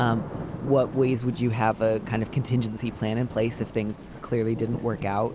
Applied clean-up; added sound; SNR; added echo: none; Thunder / Rain; 11 dB; none.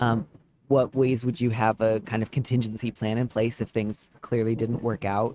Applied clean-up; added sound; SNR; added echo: neural mask model RNNoise.